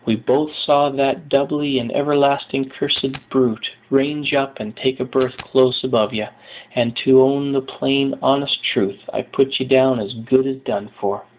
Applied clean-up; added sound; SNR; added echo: none; Coin (dropping); 16 dB; none.